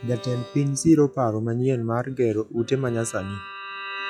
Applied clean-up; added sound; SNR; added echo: classical method log-MMSE.